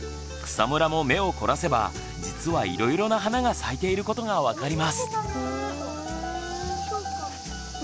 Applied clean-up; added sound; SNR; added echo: none; none; none; none.